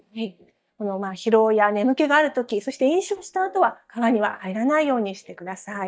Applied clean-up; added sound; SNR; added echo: neural mask model DeepFilterNet 3.